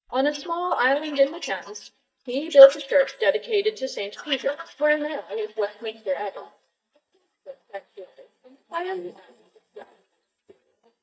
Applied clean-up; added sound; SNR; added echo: neural mask model DeepFilterNet 3.